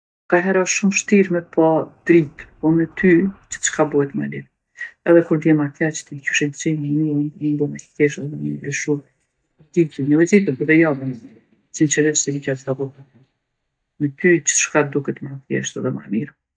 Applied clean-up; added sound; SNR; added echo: neural mask model DeepFilterNet 3.